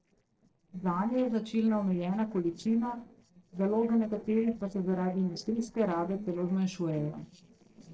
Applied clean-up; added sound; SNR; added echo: neural separator model SepFormer DNS4.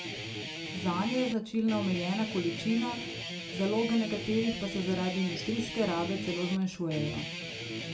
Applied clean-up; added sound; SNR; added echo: none; Guitar; 6 dB; reverberation time 0.3 s.